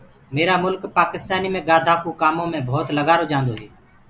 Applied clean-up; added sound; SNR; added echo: none; none; none; none.